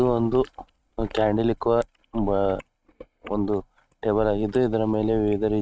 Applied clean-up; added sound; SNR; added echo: neural mask model RNNoise.